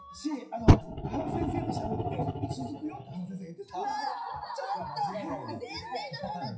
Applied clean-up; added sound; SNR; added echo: classical method WPE with log-MMSE.